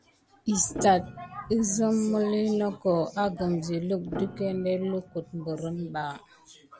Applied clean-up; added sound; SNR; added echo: none; Piano; 15 dB; none.